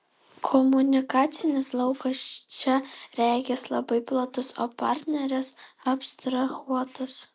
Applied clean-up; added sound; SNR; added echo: none; none; none; none.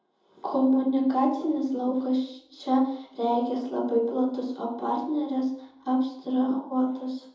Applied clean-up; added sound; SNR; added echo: none; none; none; reverberation time 2.6 s.